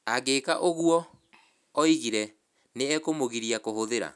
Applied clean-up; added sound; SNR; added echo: none; none; none; none.